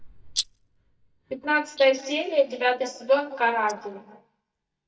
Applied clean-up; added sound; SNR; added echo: neural mask model DeepFilterNet 3.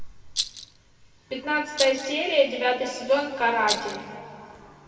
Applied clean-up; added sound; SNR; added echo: none; Rattle; 5 dB; reverberation time 2.3 s.